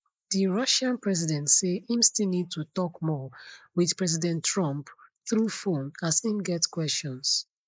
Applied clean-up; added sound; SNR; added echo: neural mask model Resemble Enhance denoiser.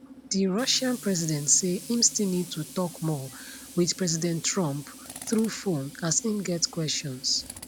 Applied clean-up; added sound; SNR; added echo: none; Tools; 16 dB; none.